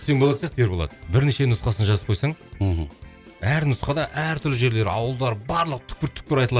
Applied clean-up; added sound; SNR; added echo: none; none; none; none.